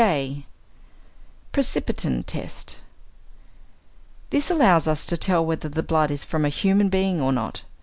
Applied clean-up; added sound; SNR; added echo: none; none; none; none.